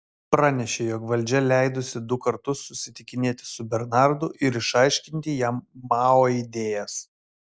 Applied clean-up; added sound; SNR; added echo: none; none; none; none.